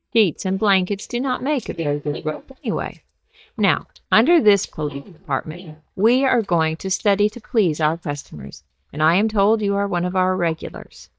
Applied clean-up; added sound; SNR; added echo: neural mask model DeepFilterNet 3.